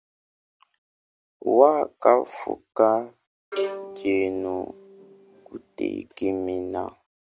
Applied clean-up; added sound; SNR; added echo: none; Bowed string instrument; 10 dB; none.